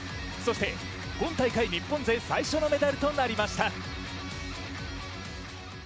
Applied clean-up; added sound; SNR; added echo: none; none; none; none.